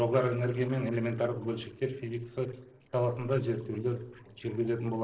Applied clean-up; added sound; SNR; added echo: neural separator model SepFormer DNS4.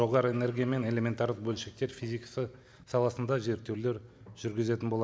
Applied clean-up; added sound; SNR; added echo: none; none; none; none.